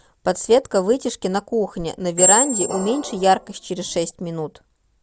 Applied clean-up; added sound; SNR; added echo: none; Squeak; -1 dB; none.